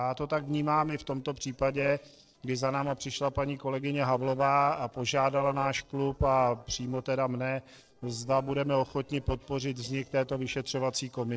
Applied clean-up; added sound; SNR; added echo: neural separator model SepFormer DNS4.